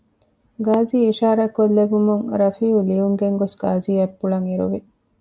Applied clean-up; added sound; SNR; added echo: none; none; none; none.